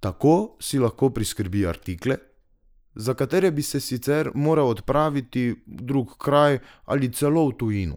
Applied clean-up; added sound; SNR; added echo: neural mask model Resemble Enhance denoiser.